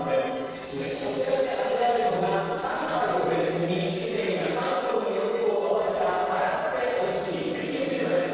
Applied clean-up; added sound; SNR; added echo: neural separator model SepFormer DNS4.